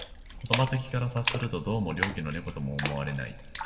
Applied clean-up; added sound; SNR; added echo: none; Splash, splatter; 2 dB; reverberation time 1.4 s.